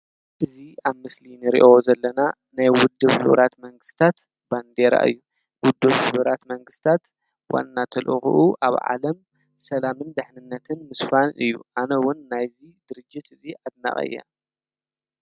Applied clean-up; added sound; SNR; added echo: none; none; none; none.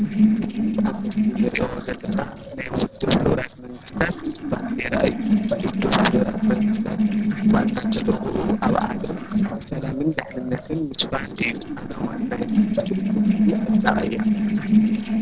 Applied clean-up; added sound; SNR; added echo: neural separator model SepFormer DNS4.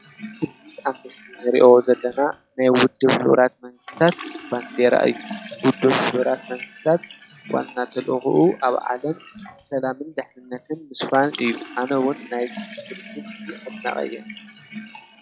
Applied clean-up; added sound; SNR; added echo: classical method log-MMSE.